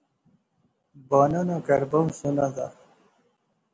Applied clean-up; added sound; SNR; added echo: none; none; none; none.